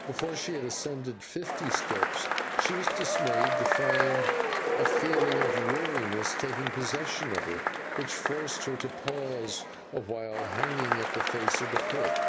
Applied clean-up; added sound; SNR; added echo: none; Applause / Crowd / Cheering; -5 dB; none.